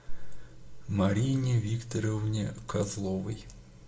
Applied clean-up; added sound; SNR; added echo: none; none; none; reverberation time 0.6 s.